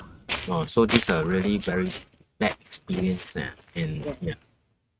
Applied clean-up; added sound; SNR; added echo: neural mask model RNNoise.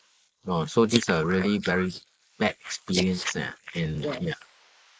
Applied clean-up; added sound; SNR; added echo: neural mask model Resemble Enhance denoiser.